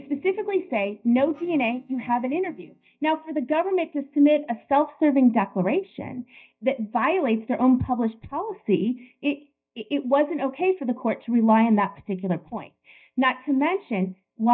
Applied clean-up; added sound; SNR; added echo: neural mask model DeepFilterNet 3.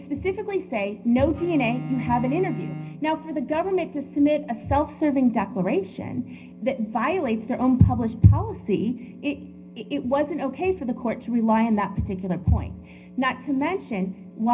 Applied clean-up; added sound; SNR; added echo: none; Bowed string instrument; 12 dB; reverberation time 0.4 s.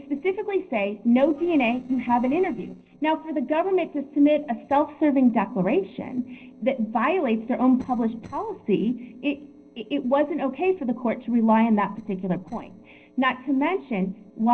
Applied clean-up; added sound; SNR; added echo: neural separator model SepFormer DNS4.